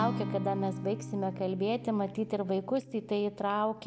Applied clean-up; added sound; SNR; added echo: none; Acoustic guitar; 9 dB; none.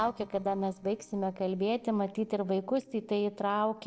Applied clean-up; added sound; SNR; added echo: neural separator model SepFormer DNS4.